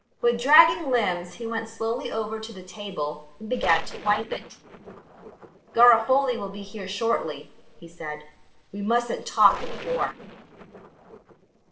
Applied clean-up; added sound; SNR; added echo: neural separator model SepFormer DNS4.